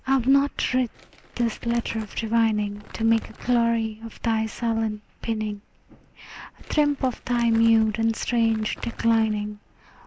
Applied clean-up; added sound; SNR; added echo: none; Crumpling, crinkling; 20 dB; none.